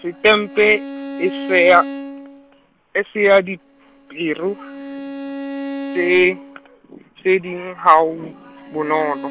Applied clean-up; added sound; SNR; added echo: none; Bowed string instrument; 13 dB; none.